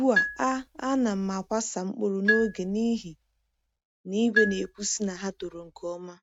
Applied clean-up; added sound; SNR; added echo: neural mask model RNNoise.